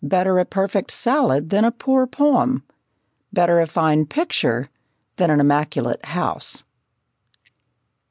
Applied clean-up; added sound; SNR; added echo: none; none; none; none.